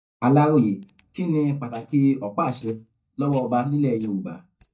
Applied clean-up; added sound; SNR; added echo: neural mask model DeepFilterNet 3.